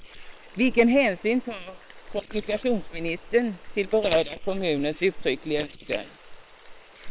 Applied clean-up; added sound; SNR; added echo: neural separator model SepFormer WHAM!.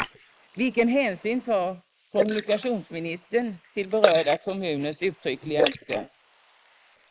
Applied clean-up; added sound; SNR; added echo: neural mask model Resemble Enhance denoiser.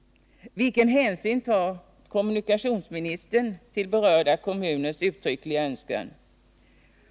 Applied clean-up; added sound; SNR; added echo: none; none; none; none.